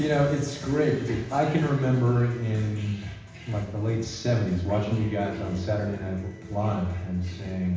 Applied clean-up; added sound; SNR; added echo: none; Guitar; 20 dB; reverberation time 0.9 s.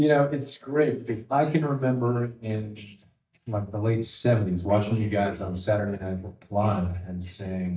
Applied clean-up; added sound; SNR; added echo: neural mask model DeepFilterNet 3.